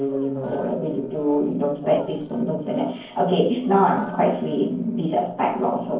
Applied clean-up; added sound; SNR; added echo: neural separator model SepFormer DNS4.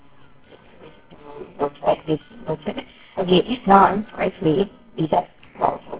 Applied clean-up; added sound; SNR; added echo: neural separator model SepFormer WHAMR!.